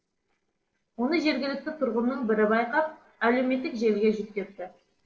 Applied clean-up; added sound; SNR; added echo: neural separator model SepFormer DNS4.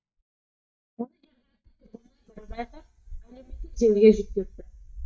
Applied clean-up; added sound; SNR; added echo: neural mask model DeepFilterNet 3.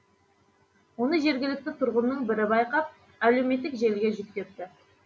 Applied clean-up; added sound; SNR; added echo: none; none; none; none.